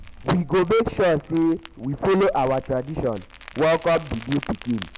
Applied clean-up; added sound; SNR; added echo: none; Crumpling, crinkling; 16 dB; none.